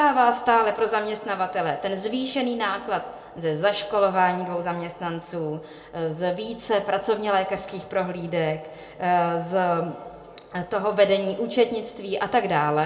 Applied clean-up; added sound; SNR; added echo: none; none; none; reverberation time 0.4 s.